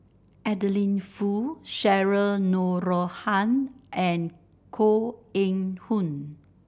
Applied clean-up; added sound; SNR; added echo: none; none; none; none.